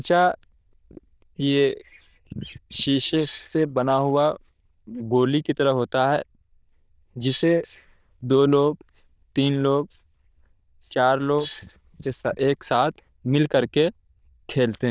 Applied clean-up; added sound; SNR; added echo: neural diffusion model UNIVERSE++.